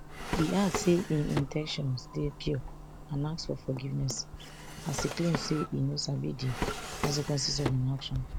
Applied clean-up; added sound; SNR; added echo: none; Clock + Drawer open or close; 7 dB; none.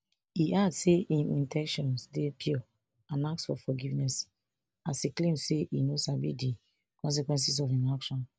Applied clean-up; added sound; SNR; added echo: none; none; none; none.